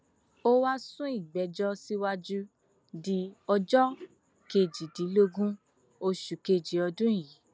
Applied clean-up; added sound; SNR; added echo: none; none; none; none.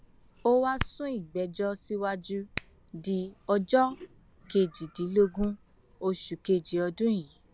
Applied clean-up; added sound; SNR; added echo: none; Hands; 14 dB; none.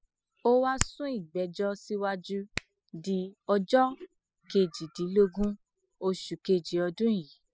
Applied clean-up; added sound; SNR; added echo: classical method spectral subtraction.